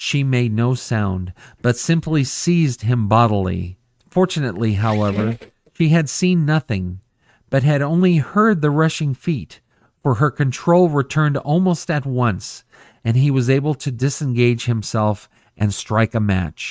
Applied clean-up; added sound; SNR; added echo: neural mask model RNNoise.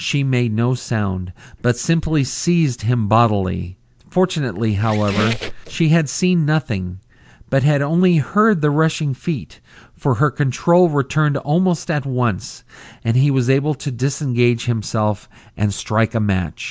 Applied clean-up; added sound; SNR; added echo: none; Squeak; 9 dB; none.